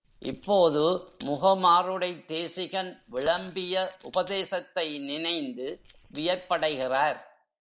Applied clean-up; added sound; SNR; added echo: neural mask model Resemble Enhance denoiser.